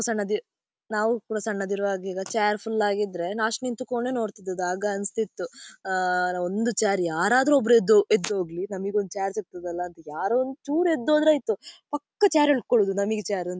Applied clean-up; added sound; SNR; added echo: none; none; none; none.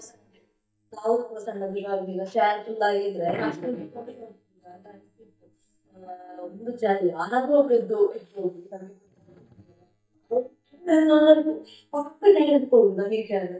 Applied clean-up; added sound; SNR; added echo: neural mask model DeepFilterNet 3.